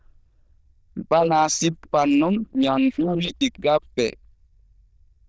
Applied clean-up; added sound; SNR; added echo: neural diffusion model UNIVERSE++.